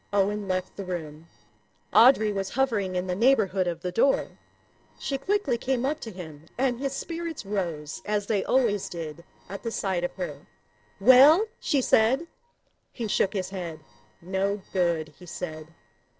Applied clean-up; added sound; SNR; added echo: neural separator model SepFormer DNS4.